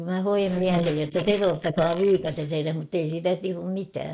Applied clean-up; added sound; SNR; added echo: neural mask model Resemble Enhance denoiser.